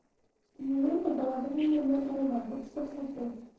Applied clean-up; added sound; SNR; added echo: neural separator model SepFormer DNS4.